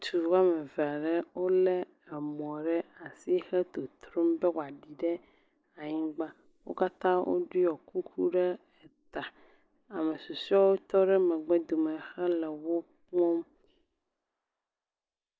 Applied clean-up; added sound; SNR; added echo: neural mask model Resemble Enhance denoiser.